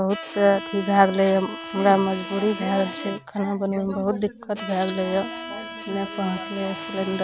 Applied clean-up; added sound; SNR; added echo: none; Bowed string instrument; 12 dB; none.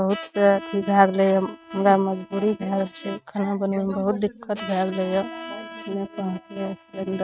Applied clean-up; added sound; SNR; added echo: neural mask model RNNoise.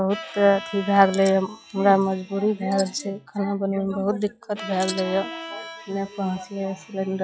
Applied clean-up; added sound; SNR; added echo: classical method log-MMSE.